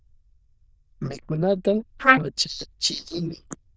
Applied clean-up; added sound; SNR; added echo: neural diffusion model UNIVERSE++.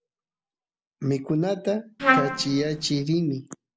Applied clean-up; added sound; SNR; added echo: none; Trumpet; -3 dB; none.